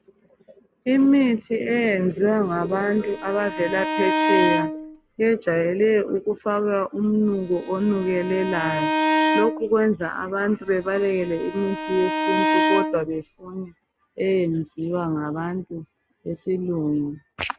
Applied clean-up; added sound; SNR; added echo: none; Bowed string instrument; 2 dB; none.